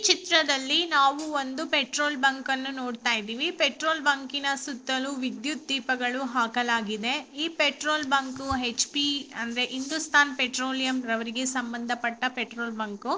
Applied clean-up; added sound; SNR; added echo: neural separator model SepFormer DNS4.